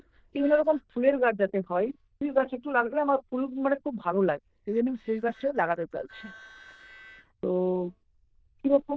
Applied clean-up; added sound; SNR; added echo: neural diffusion model UNIVERSE++.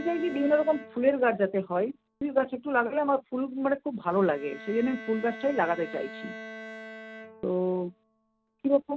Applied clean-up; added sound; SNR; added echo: none; Bowed string instrument; 17 dB; none.